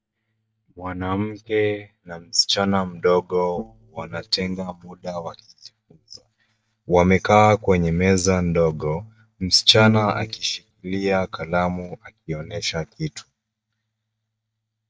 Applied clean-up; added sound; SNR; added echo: neural mask model DeepFilterNet 3.